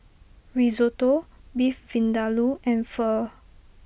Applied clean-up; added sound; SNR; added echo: none; none; none; none.